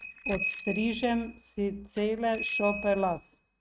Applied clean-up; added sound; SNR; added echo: neural mask model RNNoise.